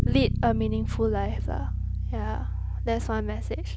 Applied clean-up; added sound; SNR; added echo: none; Bass guitar; -2 dB; none.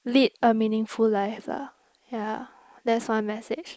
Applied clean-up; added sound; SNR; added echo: neural mask model Resemble Enhance denoiser.